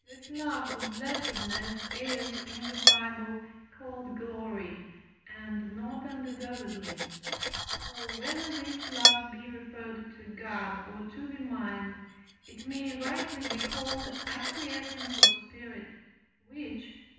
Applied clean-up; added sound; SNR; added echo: none; Cutlery, silverware; -5 dB; reverberation time 1.1 s.